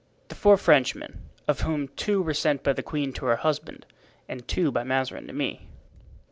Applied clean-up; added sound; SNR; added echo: none; none; none; none.